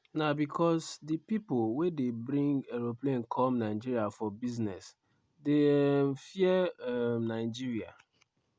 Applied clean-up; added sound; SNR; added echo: none; none; none; none.